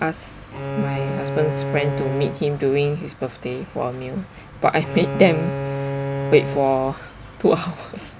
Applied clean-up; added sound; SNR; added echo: none; Bowed string instrument; 5 dB; none.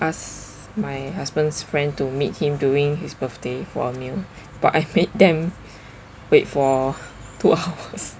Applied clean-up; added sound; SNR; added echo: none; none; none; none.